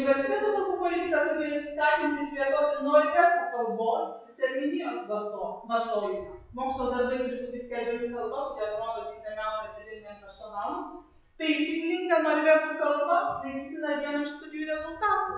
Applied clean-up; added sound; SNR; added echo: classical method log-MMSE.